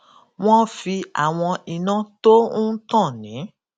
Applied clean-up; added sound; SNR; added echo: none; none; none; none.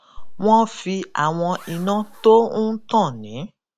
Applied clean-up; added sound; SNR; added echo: none; Zipper (clothing); 16 dB; none.